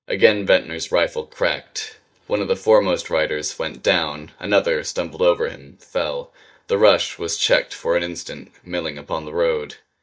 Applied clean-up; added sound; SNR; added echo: neural mask model DeepFilterNet 3.